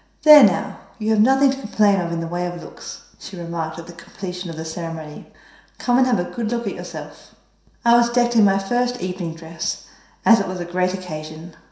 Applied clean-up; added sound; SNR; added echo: none; none; none; reverberation time 0.7 s.